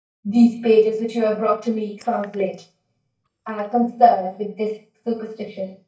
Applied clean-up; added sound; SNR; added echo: neural mask model DeepFilterNet 3.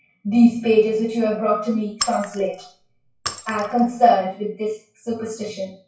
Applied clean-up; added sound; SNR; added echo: classical method WPE with log-MMSE.